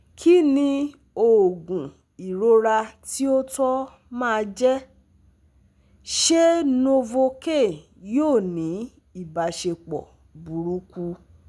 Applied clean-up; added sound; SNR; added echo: none; none; none; none.